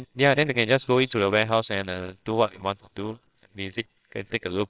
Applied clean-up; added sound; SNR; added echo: neural separator model SepFormer WHAMR!.